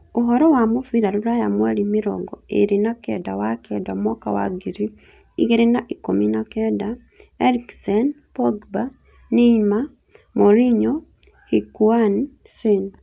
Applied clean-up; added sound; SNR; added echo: none; none; none; none.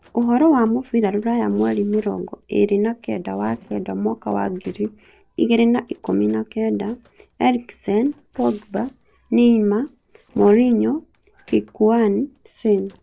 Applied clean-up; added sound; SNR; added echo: neural separator model SepFormer DNS4.